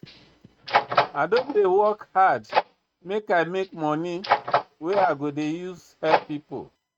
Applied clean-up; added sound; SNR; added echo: neural mask model RNNoise.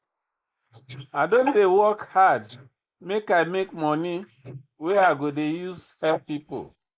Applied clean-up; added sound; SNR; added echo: neural mask model Resemble Enhance denoiser.